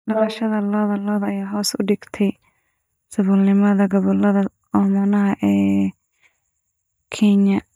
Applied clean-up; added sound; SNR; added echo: neural mask model DeepFilterNet 3.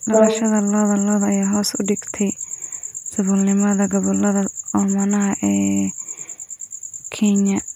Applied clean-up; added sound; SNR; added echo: none; Brass instrument; 4 dB; none.